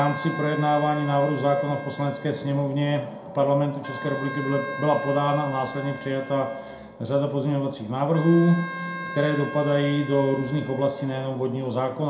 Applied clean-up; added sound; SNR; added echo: none; Wind instrument, woodwind instrument; 13 dB; reverberation time 0.4 s.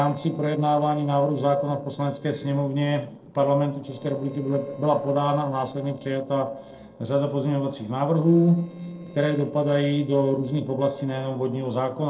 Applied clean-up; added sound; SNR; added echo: neural separator model SepFormer DNS4.